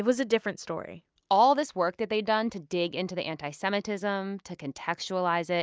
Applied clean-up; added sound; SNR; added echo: none; none; none; none.